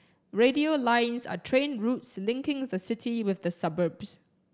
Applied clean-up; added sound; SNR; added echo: none; none; none; none.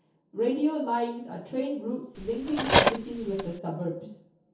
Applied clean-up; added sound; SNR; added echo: none; Cutlery, silverware; -4 dB; reverberation time 0.6 s.